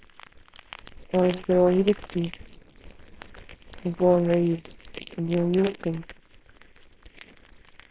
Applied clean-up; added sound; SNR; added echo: neural separator model SepFormer WHAMR!.